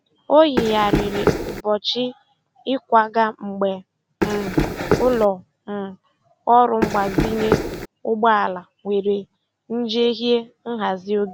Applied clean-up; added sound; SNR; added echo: none; Run; 1 dB; none.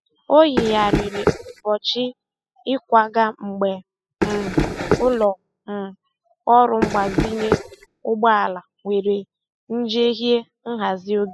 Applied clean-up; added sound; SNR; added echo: classical method spectral subtraction.